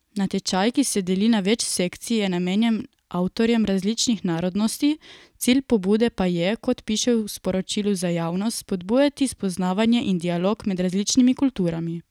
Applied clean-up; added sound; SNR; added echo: none; none; none; none.